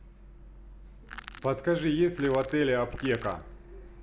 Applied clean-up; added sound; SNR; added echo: none; Crushing; 17 dB; none.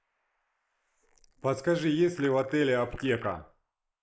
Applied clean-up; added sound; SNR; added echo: neural mask model Resemble Enhance denoiser.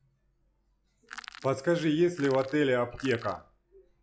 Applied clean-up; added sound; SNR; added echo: classical method log-MMSE.